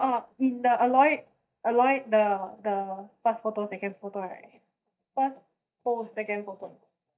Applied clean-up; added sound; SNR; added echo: neural mask model DeepFilterNet 3.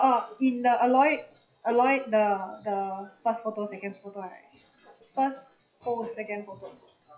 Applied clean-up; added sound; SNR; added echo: classical method WPE with log-MMSE.